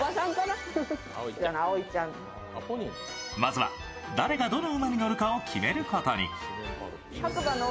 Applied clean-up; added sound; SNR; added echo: none; none; none; none.